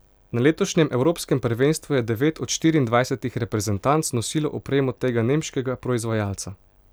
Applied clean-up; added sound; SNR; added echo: none; none; none; none.